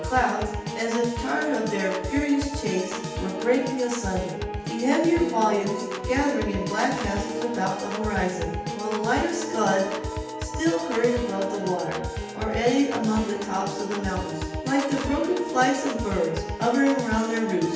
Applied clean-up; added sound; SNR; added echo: none; Piano / Organ; 6 dB; reverberation time 0.9 s.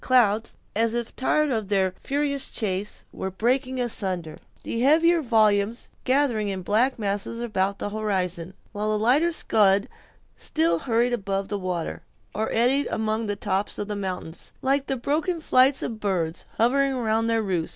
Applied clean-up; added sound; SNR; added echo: none; none; none; none.